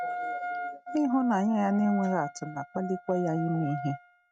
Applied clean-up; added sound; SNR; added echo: neural mask model RNNoise.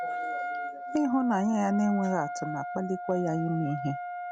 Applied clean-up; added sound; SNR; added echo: none; Wind instrument, woodwind instrument; 6 dB; none.